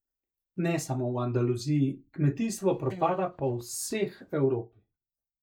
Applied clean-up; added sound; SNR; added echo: neural mask model DeepFilterNet 3.